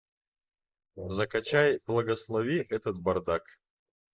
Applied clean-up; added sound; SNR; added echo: neural mask model Resemble Enhance denoiser.